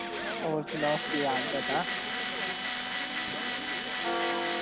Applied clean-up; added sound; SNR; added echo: none; Church bell + Tools; -4 dB; none.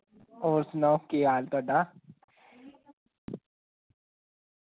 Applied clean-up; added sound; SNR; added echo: none; none; none; none.